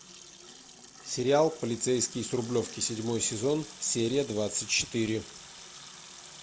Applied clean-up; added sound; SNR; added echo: none; Sink (filling or washing) / Water tap, faucet; 16 dB; none.